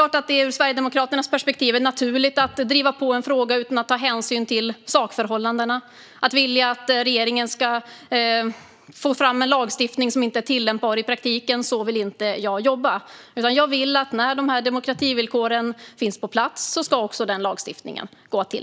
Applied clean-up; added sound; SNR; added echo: none; none; none; none.